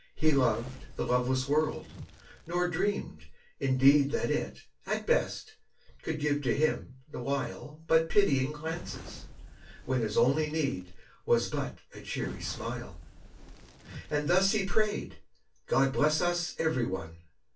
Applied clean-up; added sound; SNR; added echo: none; Crackle; 16 dB; reverberation time 0.1 s.